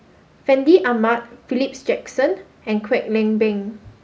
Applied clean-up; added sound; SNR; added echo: none; none; none; none.